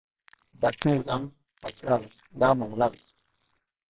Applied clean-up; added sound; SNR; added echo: neural separator model SepFormer WHAMR!.